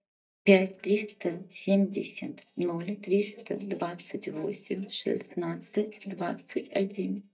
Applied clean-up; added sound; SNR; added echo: neural mask model DeepFilterNet 3.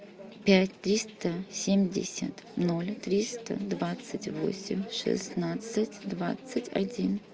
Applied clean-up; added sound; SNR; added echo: none; none; none; none.